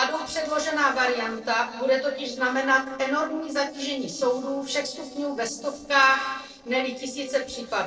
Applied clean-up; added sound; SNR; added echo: neural separator model SepFormer DNS4.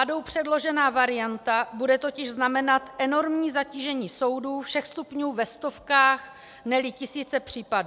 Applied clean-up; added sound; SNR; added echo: none; none; none; none.